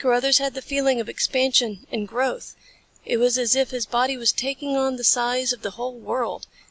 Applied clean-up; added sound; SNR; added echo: none; none; none; none.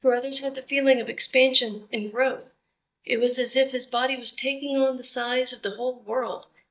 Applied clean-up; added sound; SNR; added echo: neural mask model DeepFilterNet 3.